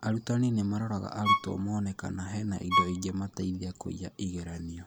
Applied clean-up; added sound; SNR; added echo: none; Bowed string instrument; 1 dB; none.